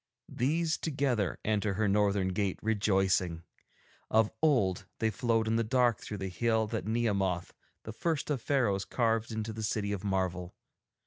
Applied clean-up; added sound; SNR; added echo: none; none; none; none.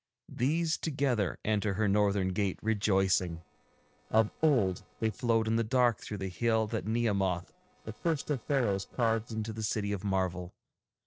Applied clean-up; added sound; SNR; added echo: neural separator model SepFormer DNS4.